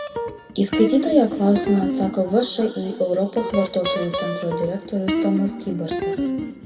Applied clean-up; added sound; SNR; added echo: none; Guitar; 5 dB; reverberation time 2.4 s.